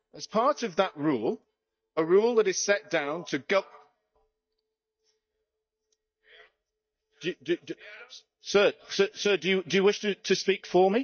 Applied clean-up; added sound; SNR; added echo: neural mask model DeepFilterNet 3.